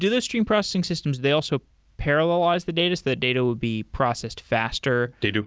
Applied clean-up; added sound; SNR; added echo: none; none; none; none.